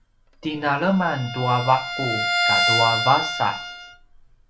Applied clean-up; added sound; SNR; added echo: none; Bowed string instrument; 2 dB; reverberation time 0.3 s.